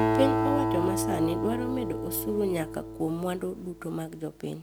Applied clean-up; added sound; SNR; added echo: none; Acoustic guitar; 0 dB; none.